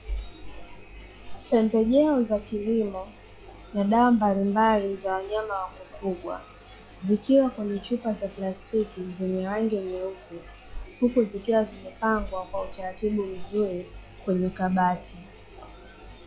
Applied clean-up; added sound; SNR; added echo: classical method log-MMSE.